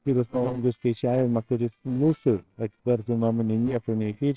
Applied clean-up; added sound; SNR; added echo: neural separator model SepFormer WHAMR!.